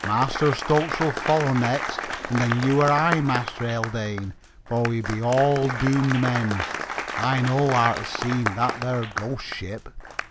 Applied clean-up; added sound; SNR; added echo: none; Applause; 7 dB; none.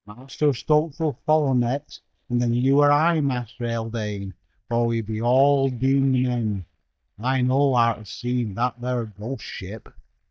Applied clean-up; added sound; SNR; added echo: neural mask model DeepFilterNet 3.